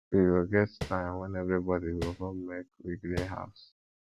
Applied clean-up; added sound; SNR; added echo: none; Tap; 10 dB; none.